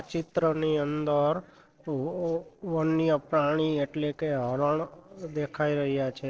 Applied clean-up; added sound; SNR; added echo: neural separator model SepFormer DNS4.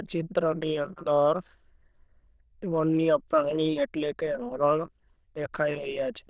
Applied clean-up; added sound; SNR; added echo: neural diffusion model UNIVERSE++.